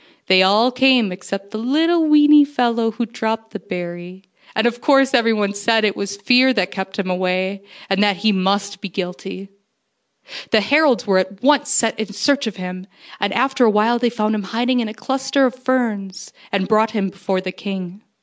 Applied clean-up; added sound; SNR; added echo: none; none; none; none.